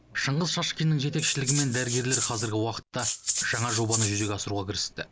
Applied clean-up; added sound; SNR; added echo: none; Rattle (instrument); 2 dB; none.